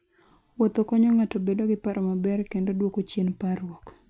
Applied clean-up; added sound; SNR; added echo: none; none; none; none.